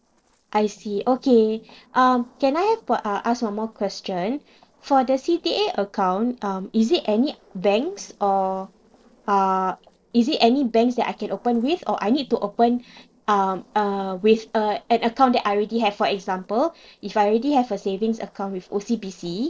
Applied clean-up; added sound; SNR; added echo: neural separator model SepFormer DNS4.